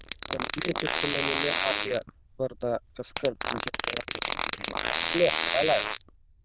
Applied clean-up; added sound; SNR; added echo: neural diffusion model UNIVERSE++.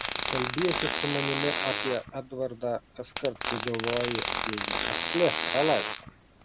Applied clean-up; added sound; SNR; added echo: none; Fart; 1 dB; none.